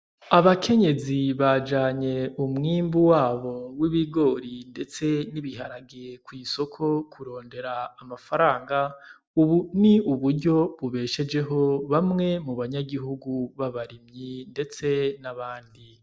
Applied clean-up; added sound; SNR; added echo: none; none; none; none.